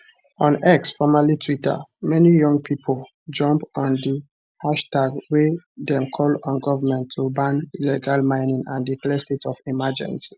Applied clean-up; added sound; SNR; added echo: none; none; none; none.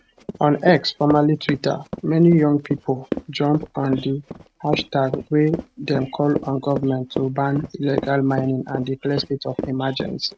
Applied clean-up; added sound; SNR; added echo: neural mask model RNNoise.